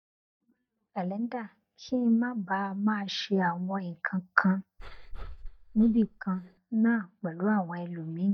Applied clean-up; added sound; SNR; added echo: neural mask model DeepFilterNet 3.